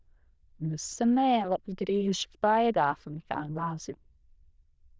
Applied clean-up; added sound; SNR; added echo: neural diffusion model UNIVERSE++.